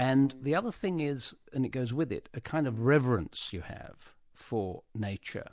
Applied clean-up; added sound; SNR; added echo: none; Keyboard (musical); 17 dB; none.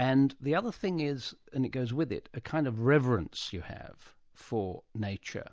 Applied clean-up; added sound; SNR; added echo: none; none; none; none.